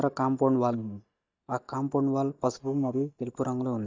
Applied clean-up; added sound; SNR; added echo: neural mask model DeepFilterNet 3.